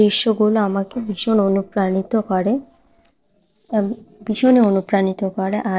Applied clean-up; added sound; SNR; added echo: neural separator model SepFormer DNS4.